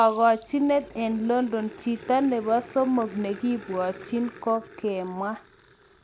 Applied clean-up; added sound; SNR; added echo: none; Growling; 19 dB; none.